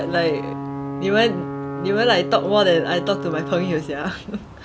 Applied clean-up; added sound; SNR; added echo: none; Alarm / Ocean / Boat, Water vehicle; 7 dB; none.